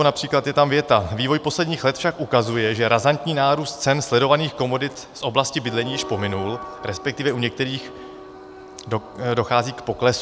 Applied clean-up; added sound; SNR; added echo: none; Train; 18 dB; none.